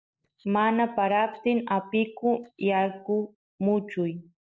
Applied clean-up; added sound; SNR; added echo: neural separator model SepFormer DNS4.